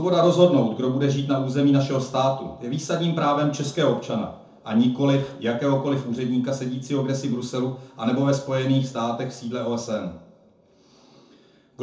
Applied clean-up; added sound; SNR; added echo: none; none; none; reverberation time 0.6 s.